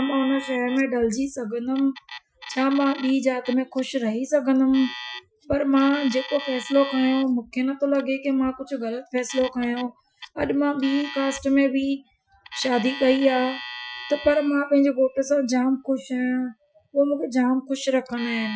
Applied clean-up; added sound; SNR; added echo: classical method Wiener filter.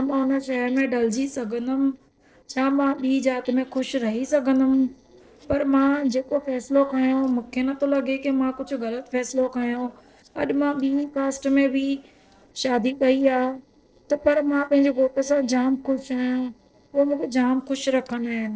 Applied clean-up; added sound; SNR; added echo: neural separator model SepFormer DNS4.